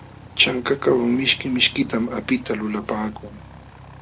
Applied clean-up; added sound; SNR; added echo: none; Aircraft; 18 dB; none.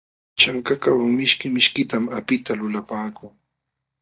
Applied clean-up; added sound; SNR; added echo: neural mask model DeepFilterNet 3.